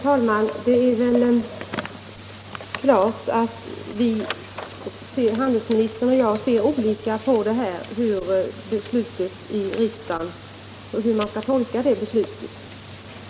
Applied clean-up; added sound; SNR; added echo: none; none; none; none.